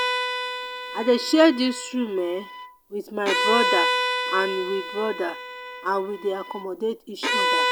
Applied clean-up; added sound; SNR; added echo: none; Bowed string instrument; 2 dB; none.